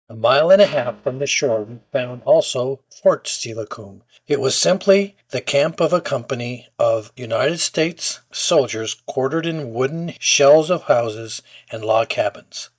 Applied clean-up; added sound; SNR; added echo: neural mask model DeepFilterNet 3.